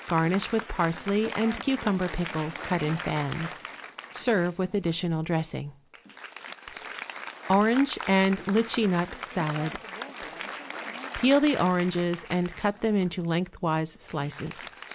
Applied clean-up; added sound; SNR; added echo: none; Applause; 12 dB; none.